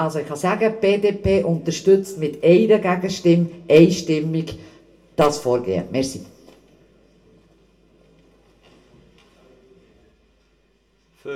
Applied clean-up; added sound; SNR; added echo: none; none; none; reverberation time 0.2 s.